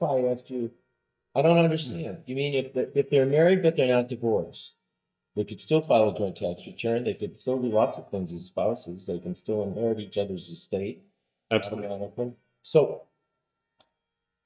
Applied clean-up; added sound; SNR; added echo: neural mask model DeepFilterNet 3.